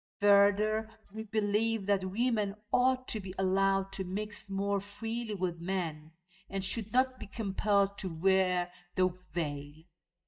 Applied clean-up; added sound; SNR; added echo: neural mask model DeepFilterNet 3.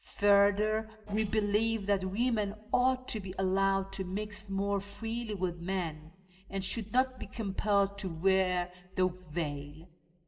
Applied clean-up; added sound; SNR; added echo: neural separator model SepFormer DNS4.